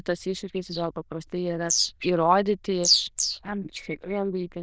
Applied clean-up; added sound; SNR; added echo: neural diffusion model UNIVERSE++.